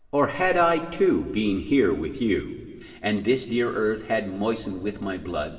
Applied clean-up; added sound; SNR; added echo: none; none; none; reverberation time 1.7 s.